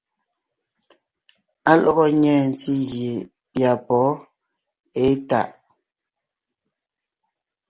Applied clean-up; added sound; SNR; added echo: none; none; none; none.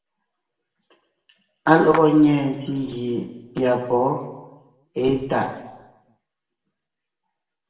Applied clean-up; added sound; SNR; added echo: none; Clapping; 14 dB; reverberation time 1.0 s.